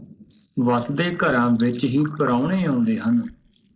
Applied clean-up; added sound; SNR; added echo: neural mask model Resemble Enhance denoiser.